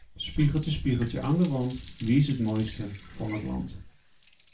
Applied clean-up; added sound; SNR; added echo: none; Water tap, faucet; 19 dB; reverberation time 0.2 s.